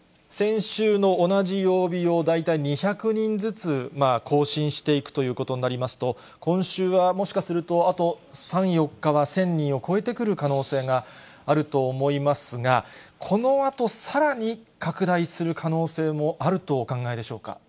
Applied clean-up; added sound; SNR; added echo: none; none; none; none.